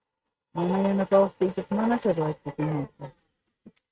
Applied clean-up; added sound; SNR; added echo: neural mask model RNNoise.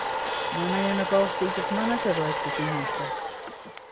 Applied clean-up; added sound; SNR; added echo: none; Domestic sounds, home sounds; 1 dB; none.